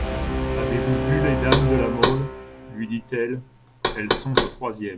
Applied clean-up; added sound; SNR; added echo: none; Brass instrument + Knock; -2 dB; none.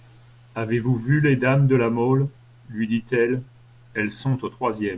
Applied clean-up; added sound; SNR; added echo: none; none; none; none.